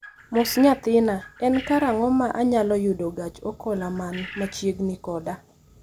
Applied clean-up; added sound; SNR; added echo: none; Bird; 17 dB; none.